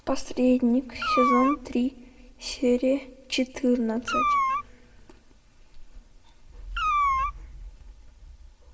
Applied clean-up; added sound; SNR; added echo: none; Meow; 0 dB; reverberation time 0.9 s.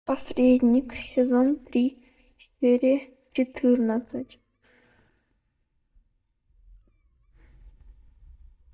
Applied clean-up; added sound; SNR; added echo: neural mask model DeepFilterNet 3.